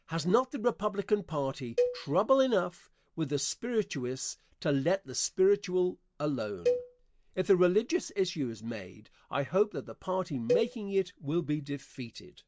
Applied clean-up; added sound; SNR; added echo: none; Cowbell; 6 dB; none.